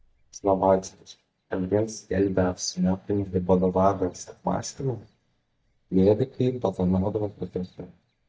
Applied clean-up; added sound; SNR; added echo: neural mask model DeepFilterNet 3.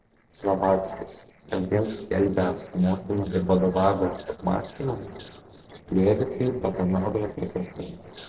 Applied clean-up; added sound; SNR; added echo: neural separator model SepFormer DNS4.